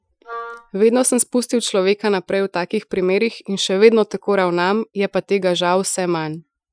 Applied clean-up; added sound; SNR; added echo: classical method Wiener filter.